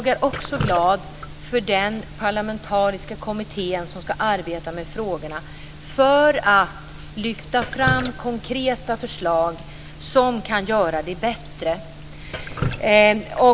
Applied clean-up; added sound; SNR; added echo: none; Drip; 14 dB; none.